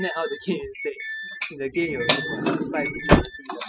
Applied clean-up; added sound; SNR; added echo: classical method spectral subtraction.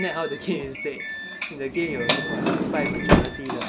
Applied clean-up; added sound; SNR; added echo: none; Sliding door + Doorbell; -5 dB; none.